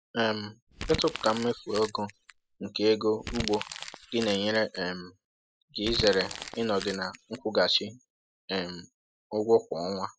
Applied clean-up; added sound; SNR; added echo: classical method spectral subtraction.